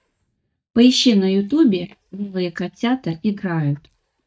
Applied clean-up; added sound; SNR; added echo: neural mask model DeepFilterNet 3.